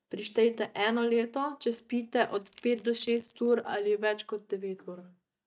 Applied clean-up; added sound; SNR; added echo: neural mask model DeepFilterNet 3.